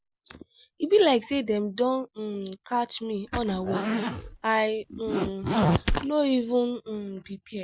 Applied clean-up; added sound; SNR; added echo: none; Zipper (clothing); 1 dB; none.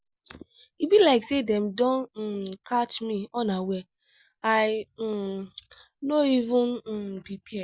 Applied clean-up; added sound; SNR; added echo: none; none; none; none.